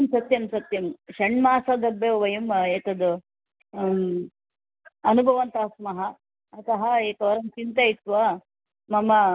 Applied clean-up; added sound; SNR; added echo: none; none; none; none.